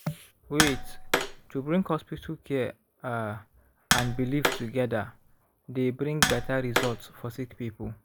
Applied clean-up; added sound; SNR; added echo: none; Tap; 1 dB; none.